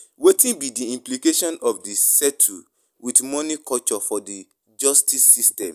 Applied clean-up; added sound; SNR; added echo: none; none; none; none.